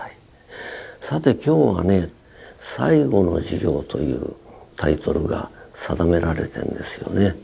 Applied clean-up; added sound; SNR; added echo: none; none; none; none.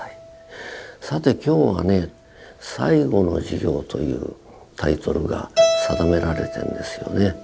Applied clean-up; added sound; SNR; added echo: none; Keyboard (musical); 6 dB; none.